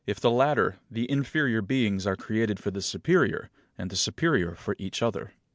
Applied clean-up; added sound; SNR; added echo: none; none; none; none.